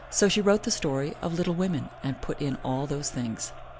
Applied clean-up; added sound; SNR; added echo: none; Crowd; 18 dB; none.